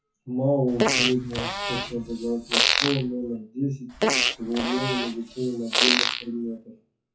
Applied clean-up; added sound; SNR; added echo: classical method WPE with log-MMSE.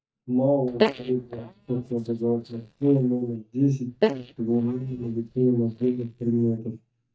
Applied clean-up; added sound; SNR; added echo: neural mask model DeepFilterNet 3.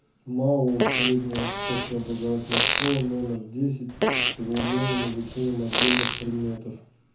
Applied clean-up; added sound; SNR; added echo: none; Fart; -1 dB; reverberation time 0.6 s.